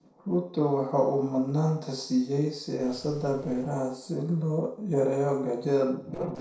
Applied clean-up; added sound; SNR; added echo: neural separator model SepFormer DNS4.